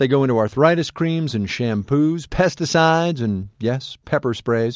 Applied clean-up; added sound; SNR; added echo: none; none; none; none.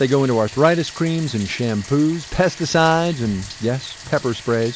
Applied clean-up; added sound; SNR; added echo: none; Bathtub (filling or washing); 17 dB; none.